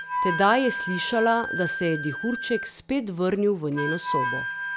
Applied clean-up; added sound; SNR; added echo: none; Wind instrument, woodwind instrument; 5 dB; none.